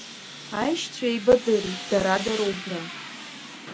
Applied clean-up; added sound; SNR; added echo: none; Tools; 11 dB; none.